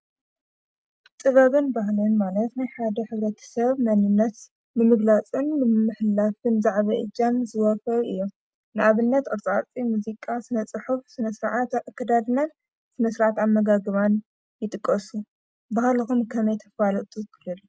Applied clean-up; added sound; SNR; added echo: none; none; none; none.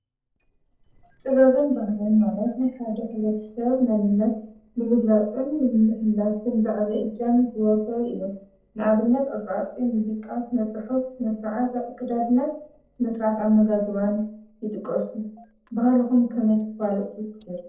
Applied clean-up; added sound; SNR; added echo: neural separator model SepFormer DNS4.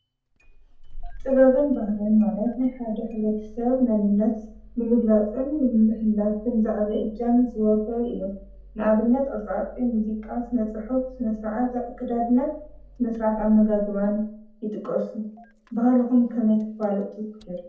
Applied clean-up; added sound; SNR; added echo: none; Engine starting; 19 dB; reverberation time 0.5 s.